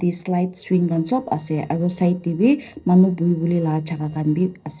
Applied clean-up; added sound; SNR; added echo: neural separator model SepFormer DNS4.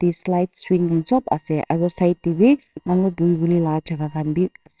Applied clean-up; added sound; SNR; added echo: neural separator model SepFormer WHAMR!.